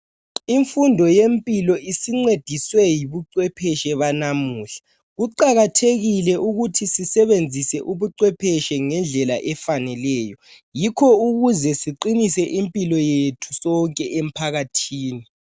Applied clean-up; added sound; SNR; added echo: none; none; none; none.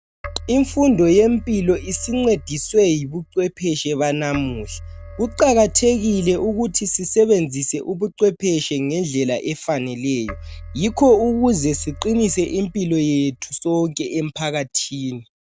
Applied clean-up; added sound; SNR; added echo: none; Keyboard (musical); 17 dB; none.